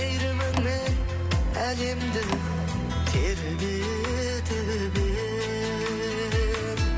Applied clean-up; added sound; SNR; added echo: none; Door; 11 dB; none.